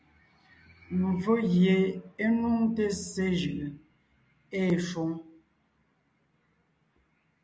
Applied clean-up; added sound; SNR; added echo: none; none; none; none.